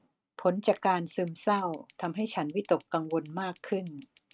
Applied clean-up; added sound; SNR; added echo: neural mask model RNNoise.